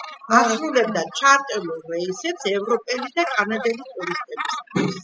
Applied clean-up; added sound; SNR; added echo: classical method spectral subtraction.